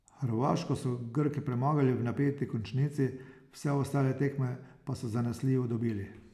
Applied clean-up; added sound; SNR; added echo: none; none; none; none.